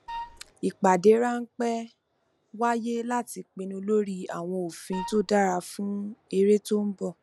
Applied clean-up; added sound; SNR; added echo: none; Wind instrument, woodwind instrument; 12 dB; none.